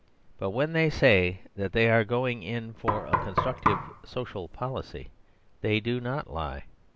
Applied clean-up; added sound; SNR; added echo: none; Knock; 1 dB; none.